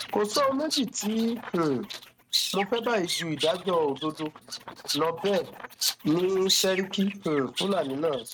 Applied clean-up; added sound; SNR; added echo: neural mask model RNNoise.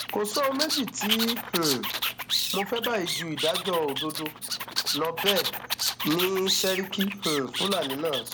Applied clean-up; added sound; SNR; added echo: none; Animal; 1 dB; none.